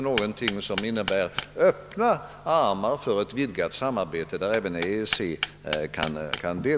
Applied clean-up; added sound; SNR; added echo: none; Hammer; 4 dB; none.